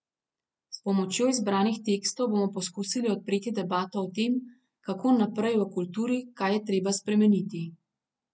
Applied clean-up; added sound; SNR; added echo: none; none; none; none.